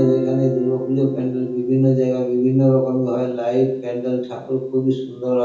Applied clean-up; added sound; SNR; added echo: none; Guitar; 13 dB; reverberation time 0.7 s.